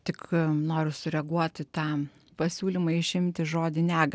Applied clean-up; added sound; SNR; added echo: none; none; none; none.